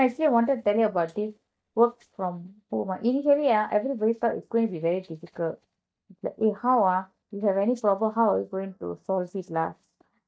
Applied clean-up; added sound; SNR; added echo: neural mask model DeepFilterNet 3.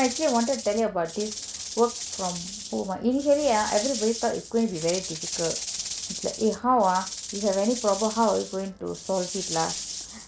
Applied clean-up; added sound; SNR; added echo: none; Rattle / Rattle (instrument); 9 dB; none.